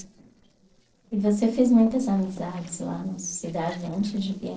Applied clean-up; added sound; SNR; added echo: neural separator model SepFormer DNS4.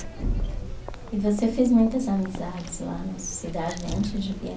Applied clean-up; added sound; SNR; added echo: none; Crowd; 20 dB; none.